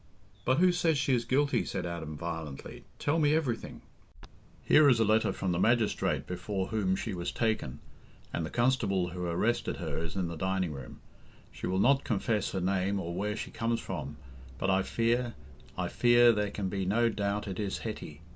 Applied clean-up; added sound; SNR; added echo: none; none; none; none.